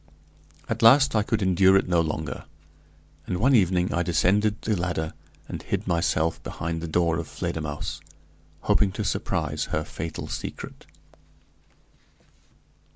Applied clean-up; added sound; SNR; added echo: none; none; none; none.